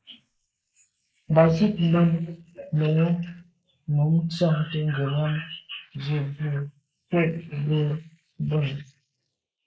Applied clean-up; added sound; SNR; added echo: neural mask model Resemble Enhance denoiser.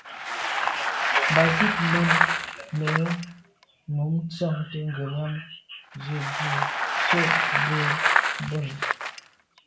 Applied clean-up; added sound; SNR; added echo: none; Bicycle; -3 dB; none.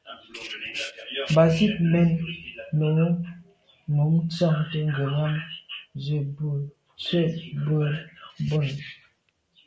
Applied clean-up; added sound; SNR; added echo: none; none; none; none.